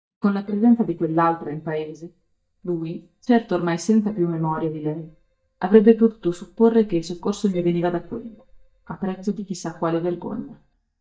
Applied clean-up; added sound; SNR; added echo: neural mask model DeepFilterNet 3.